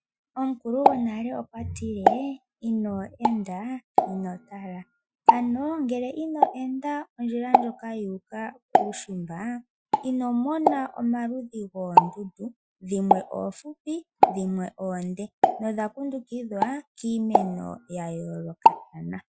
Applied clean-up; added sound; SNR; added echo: classical method Wiener filter.